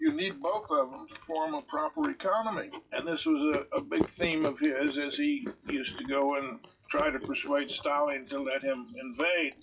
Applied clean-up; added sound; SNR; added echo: classical method WPE with log-MMSE.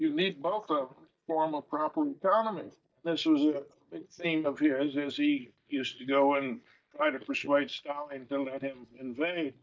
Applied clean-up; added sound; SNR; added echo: neural mask model DeepFilterNet 3.